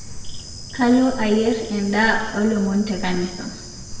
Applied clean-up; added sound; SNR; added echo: none; Bird / Insect; 10 dB; reverberation time 1.3 s.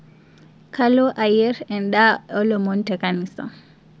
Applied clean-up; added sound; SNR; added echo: none; none; none; none.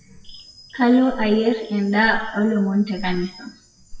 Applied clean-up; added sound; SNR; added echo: classical method WPE with log-MMSE.